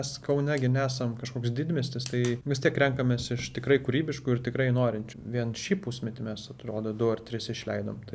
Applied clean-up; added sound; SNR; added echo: none; none; none; none.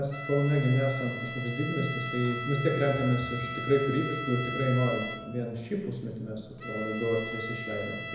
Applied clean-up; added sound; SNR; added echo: none; Bowed string instrument; 8 dB; reverberation time 1.0 s.